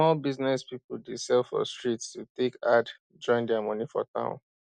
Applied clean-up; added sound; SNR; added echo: none; none; none; none.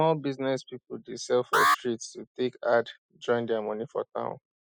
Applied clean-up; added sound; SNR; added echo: classical method spectral subtraction.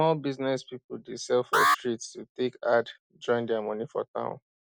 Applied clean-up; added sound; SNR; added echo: none; Alarm; 0 dB; none.